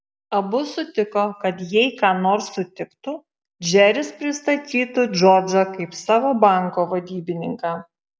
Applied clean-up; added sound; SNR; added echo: none; none; none; none.